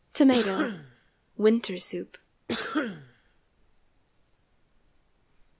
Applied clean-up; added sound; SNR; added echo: none; Cough; 4 dB; none.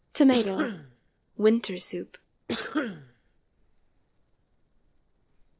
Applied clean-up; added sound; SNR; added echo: neural separator model SepFormer DNS4.